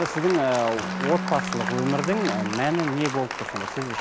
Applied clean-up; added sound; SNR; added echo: none; Applause + Bowed string instrument; 4 dB; none.